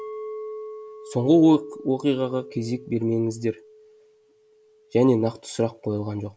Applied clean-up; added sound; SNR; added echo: none; Chink, clink; 16 dB; none.